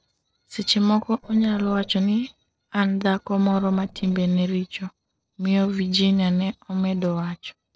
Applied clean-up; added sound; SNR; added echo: neural separator model SepFormer DNS4.